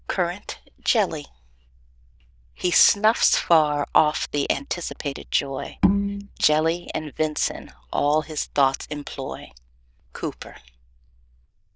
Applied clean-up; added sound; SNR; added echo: neural diffusion model UNIVERSE++.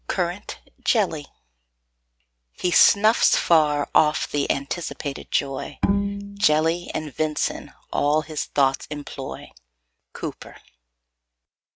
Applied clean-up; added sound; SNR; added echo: neural mask model RNNoise.